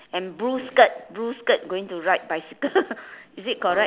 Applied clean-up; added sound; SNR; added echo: none; none; none; none.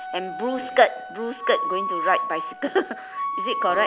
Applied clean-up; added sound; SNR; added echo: none; Wind instrument, woodwind instrument; 4 dB; none.